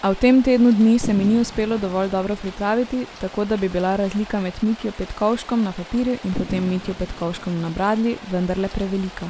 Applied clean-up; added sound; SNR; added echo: none; Fireworks + Rain; 15 dB; none.